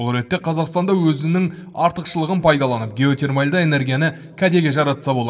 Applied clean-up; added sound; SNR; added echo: neural separator model SepFormer DNS4.